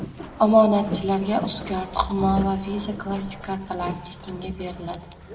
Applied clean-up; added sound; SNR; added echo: none; Boat, Water vehicle; 12 dB; reverberation time 1.3 s.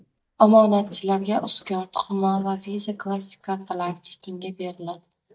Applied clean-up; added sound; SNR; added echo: neural mask model DeepFilterNet 3.